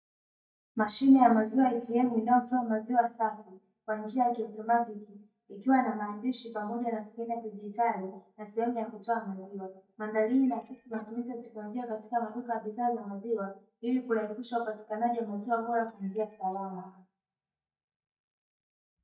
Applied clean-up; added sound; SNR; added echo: neural mask model DeepFilterNet 3.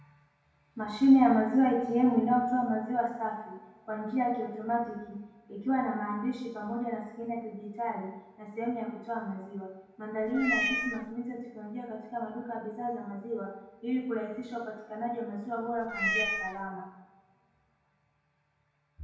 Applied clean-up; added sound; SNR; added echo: none; Meow; 1 dB; reverberation time 0.9 s.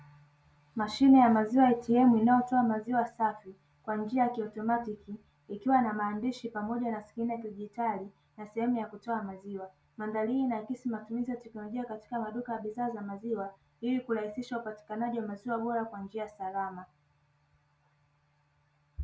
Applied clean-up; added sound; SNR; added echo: none; none; none; none.